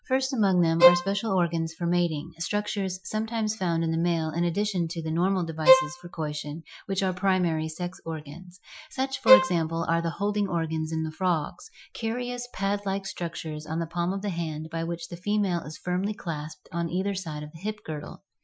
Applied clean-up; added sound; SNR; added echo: classical method Wiener filter.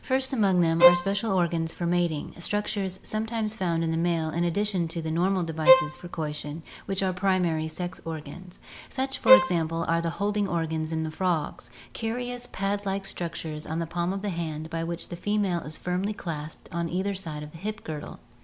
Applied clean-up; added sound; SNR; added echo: none; Bowed string instrument; -3 dB; none.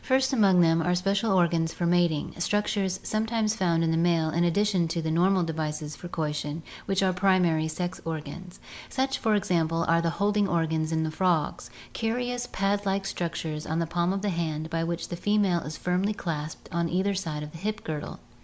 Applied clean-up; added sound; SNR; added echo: none; none; none; none.